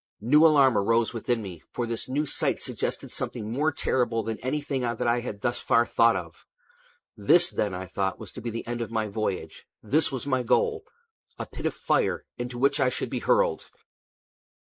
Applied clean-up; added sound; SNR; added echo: neural mask model Resemble Enhance denoiser.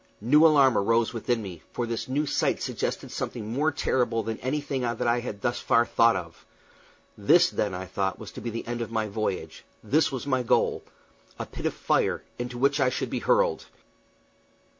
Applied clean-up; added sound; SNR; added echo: none; none; none; none.